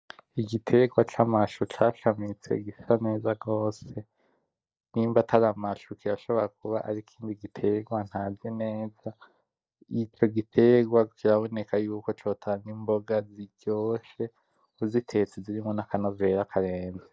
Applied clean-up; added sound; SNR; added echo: neural mask model DeepFilterNet 3.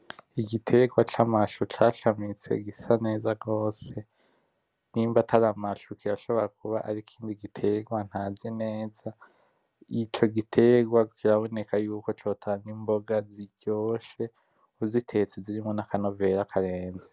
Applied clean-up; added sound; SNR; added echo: none; none; none; none.